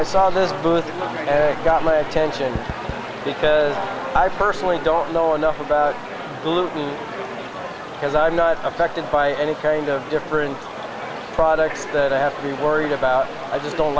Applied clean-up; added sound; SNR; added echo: none; none; none; none.